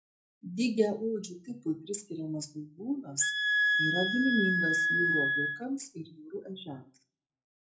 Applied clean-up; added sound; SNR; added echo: none; Wind instrument, woodwind instrument; -5 dB; reverberation time 0.3 s.